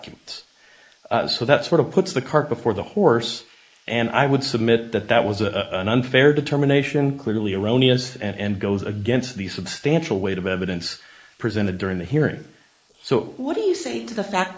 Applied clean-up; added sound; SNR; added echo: neural mask model Resemble Enhance denoiser.